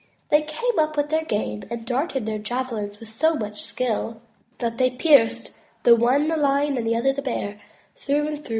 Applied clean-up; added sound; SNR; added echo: none; none; none; none.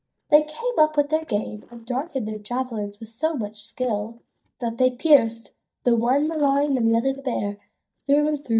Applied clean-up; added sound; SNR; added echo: neural mask model DeepFilterNet 3.